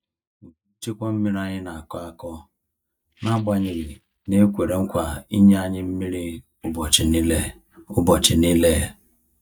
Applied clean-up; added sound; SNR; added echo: neural mask model DeepFilterNet 3.